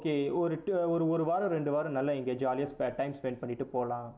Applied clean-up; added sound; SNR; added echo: none; none; none; none.